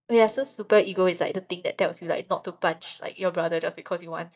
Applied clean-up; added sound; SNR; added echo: neural mask model DeepFilterNet 3.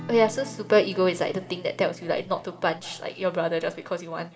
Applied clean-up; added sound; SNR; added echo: none; Acoustic guitar / Strum; 20 dB; reverberation time 1.7 s.